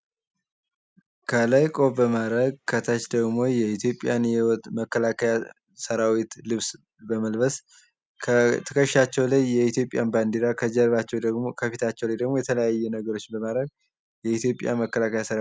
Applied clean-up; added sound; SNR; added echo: none; none; none; none.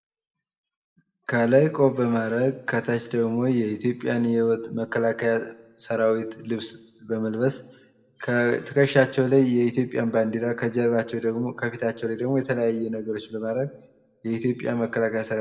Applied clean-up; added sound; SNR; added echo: none; none; none; reverberation time 0.6 s.